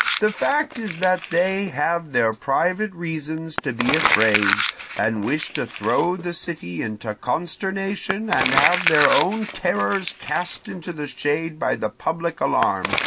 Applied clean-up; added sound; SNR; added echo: none; Crumpling, crinkling; 4 dB; none.